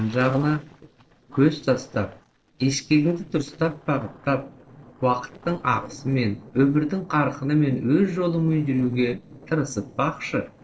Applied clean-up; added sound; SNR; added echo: neural separator model SepFormer DNS4.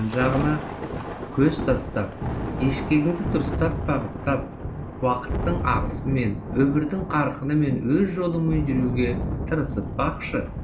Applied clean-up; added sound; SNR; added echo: none; Thunder; 5 dB; reverberation time 0.4 s.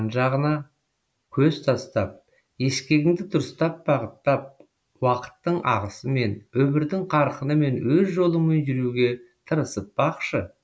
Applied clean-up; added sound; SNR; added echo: none; none; none; none.